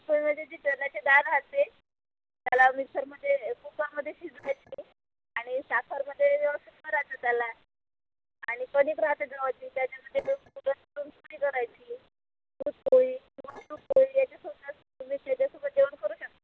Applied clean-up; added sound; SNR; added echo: neural separator model SepFormer DNS4.